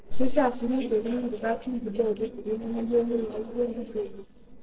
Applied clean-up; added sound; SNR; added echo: neural separator model SepFormer DNS4.